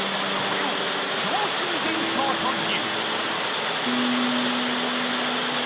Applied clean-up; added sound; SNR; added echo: none; Water; -5 dB; none.